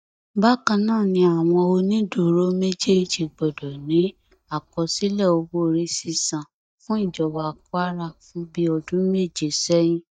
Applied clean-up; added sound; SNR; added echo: neural mask model DeepFilterNet 3.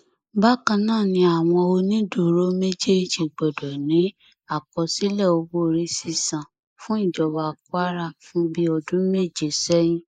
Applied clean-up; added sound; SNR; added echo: neural mask model Resemble Enhance denoiser.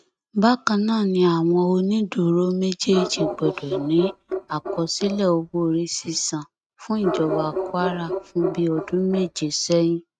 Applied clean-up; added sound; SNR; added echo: neural mask model RNNoise.